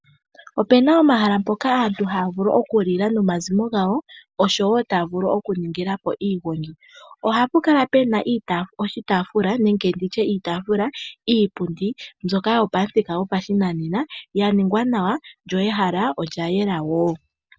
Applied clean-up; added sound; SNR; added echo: none; none; none; none.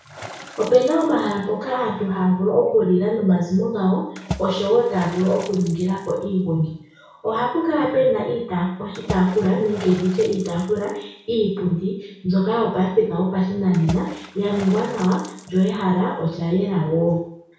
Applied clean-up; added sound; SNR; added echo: none; Water / Splash, splatter; 18 dB; reverberation time 0.6 s.